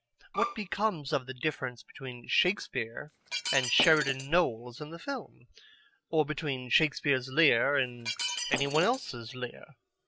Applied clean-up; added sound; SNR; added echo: none; Bowed string instrument + Shatter; 5 dB; none.